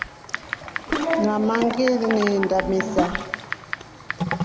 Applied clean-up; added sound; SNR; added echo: none; Typing + Ocean; 5 dB; none.